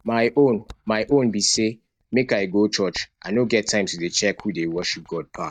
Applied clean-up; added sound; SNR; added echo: neural mask model DeepFilterNet 3.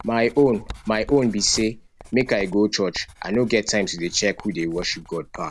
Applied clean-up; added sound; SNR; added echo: none; Writing; 19 dB; none.